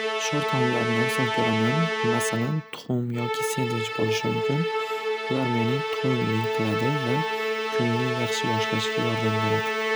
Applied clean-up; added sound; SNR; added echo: none; Musical instrument; -1 dB; none.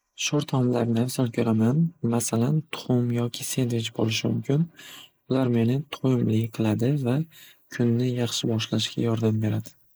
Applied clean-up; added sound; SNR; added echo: neural mask model Resemble Enhance denoiser.